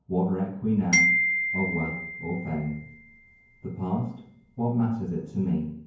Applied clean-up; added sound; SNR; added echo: none; Glockenspiel; 0 dB; reverberation time 0.9 s.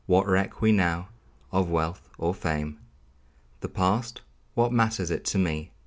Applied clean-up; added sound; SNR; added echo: none; none; none; none.